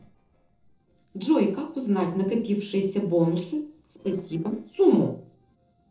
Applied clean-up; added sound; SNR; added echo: neural separator model SepFormer DNS4.